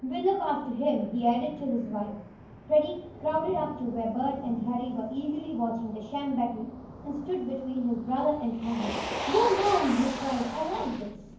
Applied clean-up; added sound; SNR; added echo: none; Motor vehicle (road); 11 dB; reverberation time 0.9 s.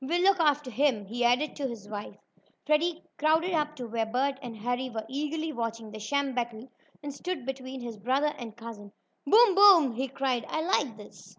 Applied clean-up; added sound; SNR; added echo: none; none; none; none.